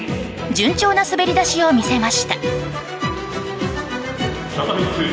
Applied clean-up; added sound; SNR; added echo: none; none; none; none.